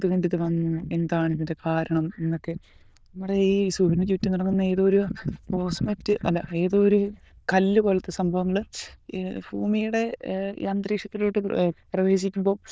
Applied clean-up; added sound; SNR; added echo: neural diffusion model UNIVERSE++.